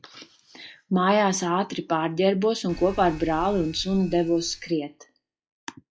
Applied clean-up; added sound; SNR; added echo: classical method log-MMSE.